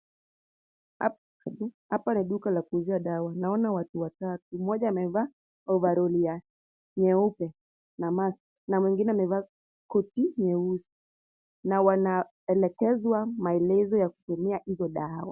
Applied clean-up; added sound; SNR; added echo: none; none; none; none.